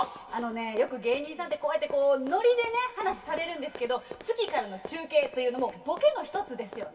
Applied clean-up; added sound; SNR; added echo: none; Run; 18 dB; reverberation time 0.1 s.